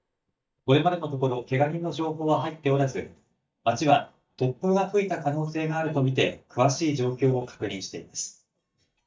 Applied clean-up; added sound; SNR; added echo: neural mask model DeepFilterNet 3.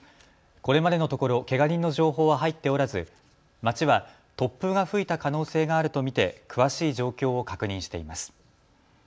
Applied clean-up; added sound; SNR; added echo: none; none; none; none.